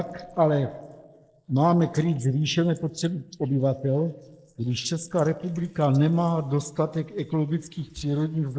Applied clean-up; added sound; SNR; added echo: neural mask model Resemble Enhance denoiser.